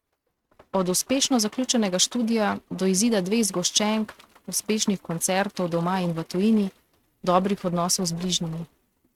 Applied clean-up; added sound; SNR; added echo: neural mask model RNNoise.